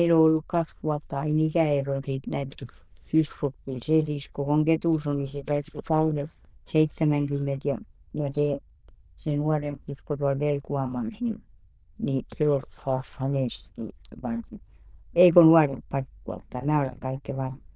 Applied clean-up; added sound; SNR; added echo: neural diffusion model UNIVERSE++.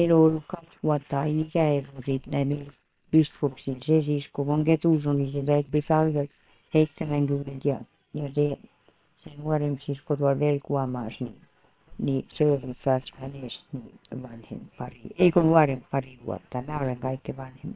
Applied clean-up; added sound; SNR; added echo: neural separator model SepFormer WHAM!.